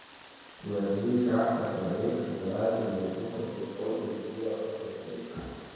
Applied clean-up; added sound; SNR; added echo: none; Rain; 18 dB; reverberation time 2.0 s.